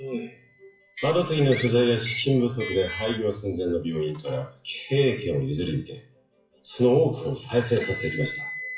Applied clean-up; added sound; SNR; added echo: classical method WPE with log-MMSE.